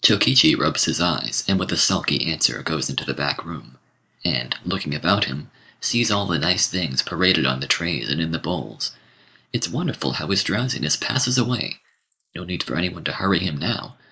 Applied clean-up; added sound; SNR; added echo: neural mask model Resemble Enhance denoiser.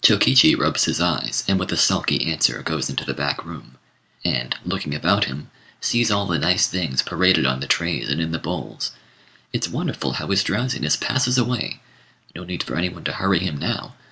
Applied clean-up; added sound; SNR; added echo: none; none; none; none.